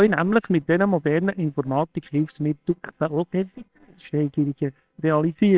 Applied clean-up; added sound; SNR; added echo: neural separator model SepFormer WHAMR!.